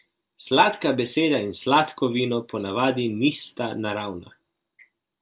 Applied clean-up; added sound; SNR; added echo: none; none; none; none.